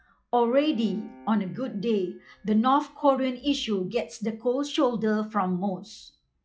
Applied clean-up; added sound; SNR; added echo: classical method log-MMSE.